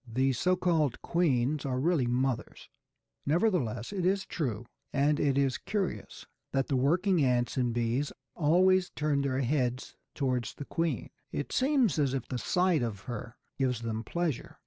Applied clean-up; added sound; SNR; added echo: none; none; none; none.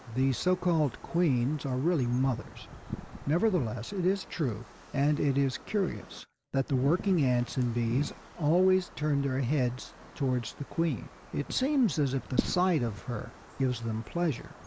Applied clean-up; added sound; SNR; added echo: none; Wind; 15 dB; none.